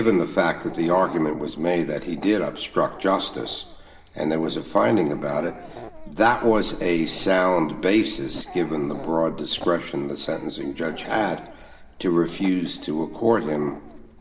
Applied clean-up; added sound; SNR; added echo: none; Dog; 16 dB; reverberation time 2.6 s.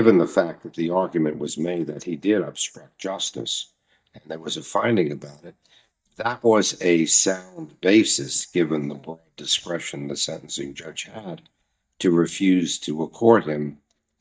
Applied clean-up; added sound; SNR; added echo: neural mask model DeepFilterNet 3.